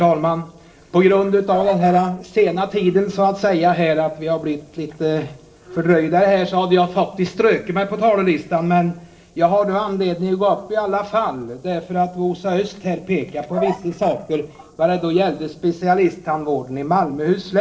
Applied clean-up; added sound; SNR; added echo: neural separator model SepFormer DNS4.